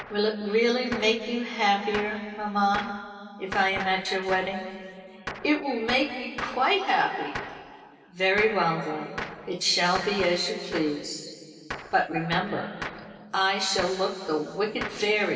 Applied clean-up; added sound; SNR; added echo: none; Gunshot, gunfire; 14 dB; reverberation time 2.6 s.